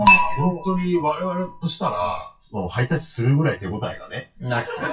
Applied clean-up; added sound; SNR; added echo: classical method WPE with log-MMSE.